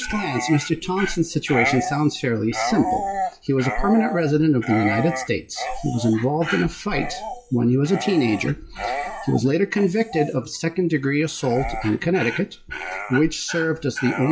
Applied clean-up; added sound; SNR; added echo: classical method WPE with log-MMSE.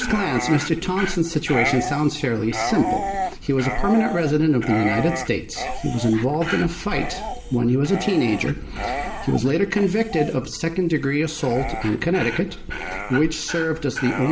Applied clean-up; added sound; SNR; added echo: none; Dog; 8 dB; reverberation time 1.1 s.